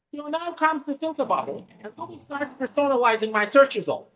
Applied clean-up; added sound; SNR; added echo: neural mask model DeepFilterNet 3.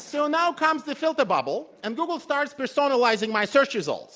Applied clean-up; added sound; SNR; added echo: none; none; none; none.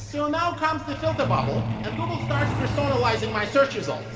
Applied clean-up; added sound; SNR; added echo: none; Truck; 3 dB; reverberation time 2.4 s.